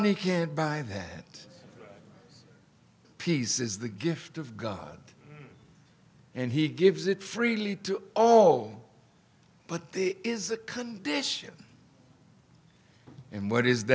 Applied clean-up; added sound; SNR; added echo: none; none; none; none.